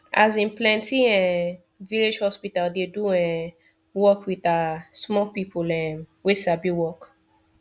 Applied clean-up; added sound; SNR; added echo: none; none; none; none.